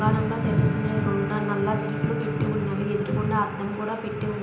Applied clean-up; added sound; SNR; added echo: none; Bowed string instrument; 7 dB; reverberation time 0.9 s.